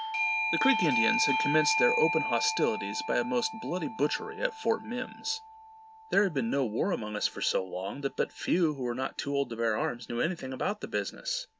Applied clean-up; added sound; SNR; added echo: none; Doorbell; 5 dB; none.